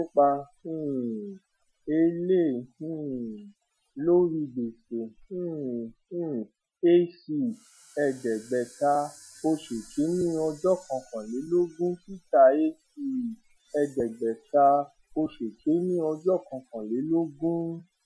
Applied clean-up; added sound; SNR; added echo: classical method Wiener filter.